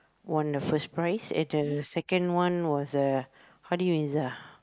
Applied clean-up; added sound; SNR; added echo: neural mask model Resemble Enhance denoiser.